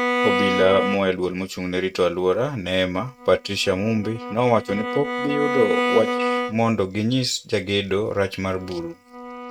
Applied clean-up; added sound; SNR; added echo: neural mask model RNNoise.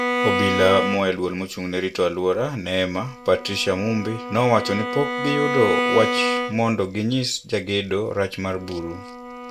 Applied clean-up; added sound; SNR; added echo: none; Bowed string instrument; 5 dB; none.